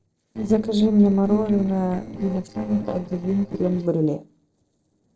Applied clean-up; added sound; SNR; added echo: neural separator model SepFormer DNS4.